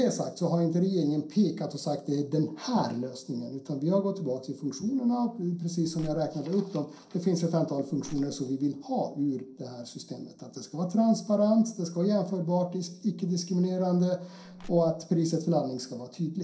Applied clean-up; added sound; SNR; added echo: neural separator model SepFormer DNS4.